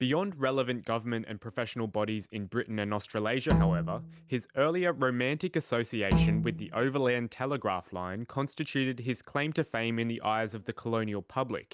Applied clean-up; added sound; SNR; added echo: none; Bowed string instrument; -1 dB; none.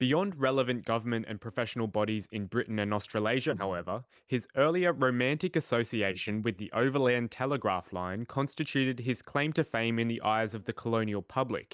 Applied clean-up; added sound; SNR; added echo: neural mask model Resemble Enhance denoiser.